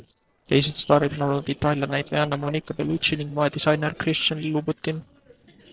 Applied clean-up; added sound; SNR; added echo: neural separator model SepFormer DNS4.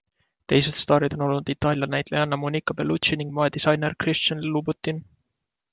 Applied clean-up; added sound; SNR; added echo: none; none; none; none.